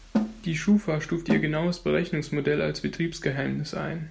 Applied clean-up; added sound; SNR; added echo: none; Snare drum; 2 dB; none.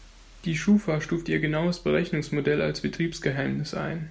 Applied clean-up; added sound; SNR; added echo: none; none; none; none.